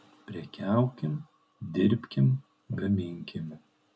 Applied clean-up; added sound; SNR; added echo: none; none; none; none.